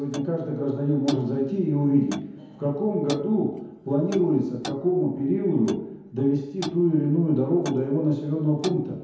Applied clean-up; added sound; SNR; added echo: none; Clock; 17 dB; reverberation time 1.0 s.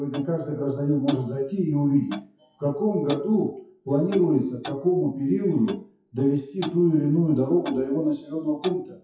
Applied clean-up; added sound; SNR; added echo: classical method WPE with log-MMSE.